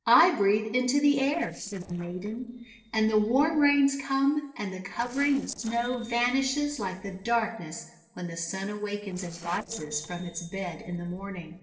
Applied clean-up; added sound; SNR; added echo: neural separator model SepFormer DNS4.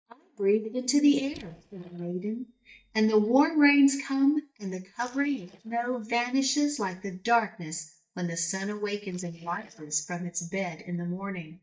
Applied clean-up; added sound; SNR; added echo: neural mask model DeepFilterNet 3.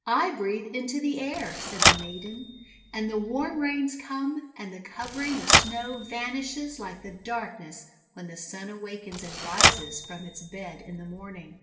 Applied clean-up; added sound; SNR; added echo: none; Typewriter; -4 dB; reverberation time 0.8 s.